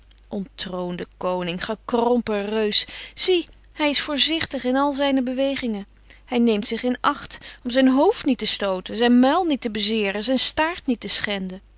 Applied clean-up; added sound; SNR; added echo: none; none; none; none.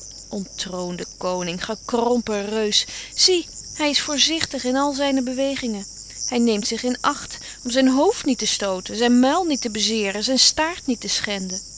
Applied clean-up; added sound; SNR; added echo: none; Cricket; 15 dB; none.